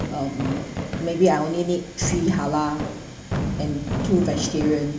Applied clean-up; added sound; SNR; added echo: none; Fireworks; 5 dB; reverberation time 0.8 s.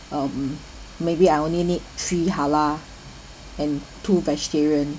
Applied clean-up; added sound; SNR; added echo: none; none; none; none.